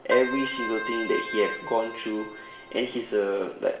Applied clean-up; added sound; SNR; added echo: none; Keyboard (musical); 8 dB; reverberation time 0.9 s.